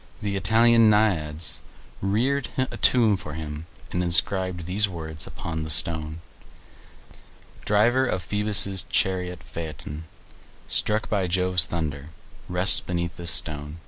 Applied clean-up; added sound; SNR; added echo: none; none; none; none.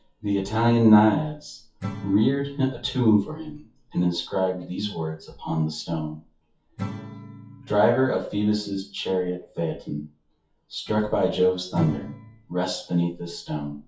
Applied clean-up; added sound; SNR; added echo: classical method WPE with log-MMSE.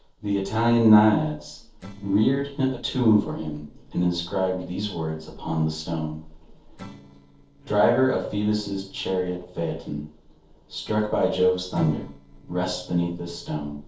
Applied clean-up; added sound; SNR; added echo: neural separator model SepFormer DNS4.